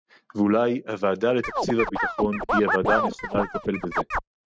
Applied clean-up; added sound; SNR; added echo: neural mask model RNNoise.